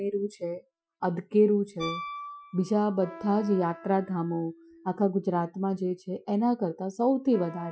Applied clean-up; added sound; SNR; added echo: classical method Wiener filter.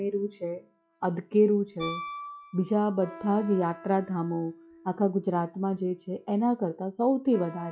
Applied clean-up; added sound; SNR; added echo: classical method log-MMSE.